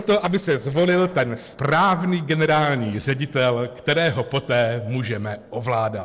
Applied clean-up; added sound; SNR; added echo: neural separator model SepFormer DNS4.